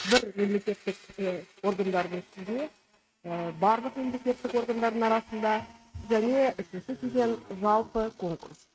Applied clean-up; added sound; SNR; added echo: neural mask model RNNoise.